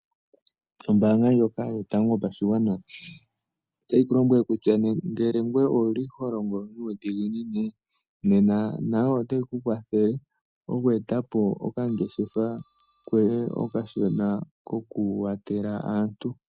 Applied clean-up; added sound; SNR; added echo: none; Bell; 14 dB; none.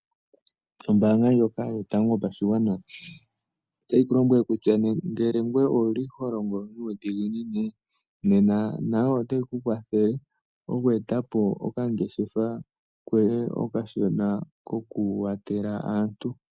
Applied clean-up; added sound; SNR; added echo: none; none; none; none.